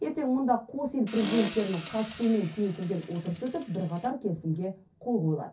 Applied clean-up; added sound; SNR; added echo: none; Accelerating, revving, vroom; 11 dB; reverberation time 0.3 s.